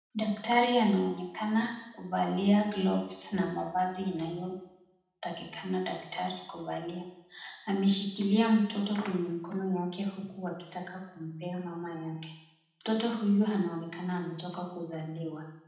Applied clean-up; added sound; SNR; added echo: none; none; none; reverberation time 0.8 s.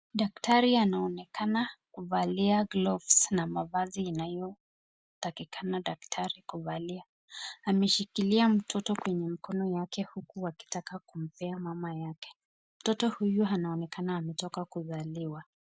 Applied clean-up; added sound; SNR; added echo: none; none; none; none.